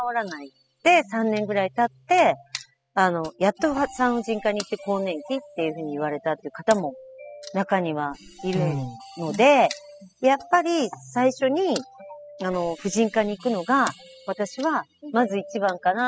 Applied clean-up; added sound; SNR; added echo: classical method spectral subtraction.